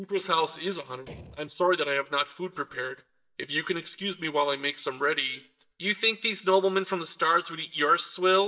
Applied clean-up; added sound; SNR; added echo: neural mask model DeepFilterNet 3.